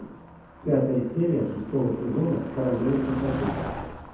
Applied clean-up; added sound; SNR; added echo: none; Motor vehicle (road); 11 dB; reverberation time 0.9 s.